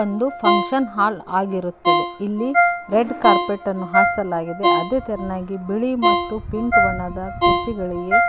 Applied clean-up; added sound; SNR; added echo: none; Ringtone; -2 dB; none.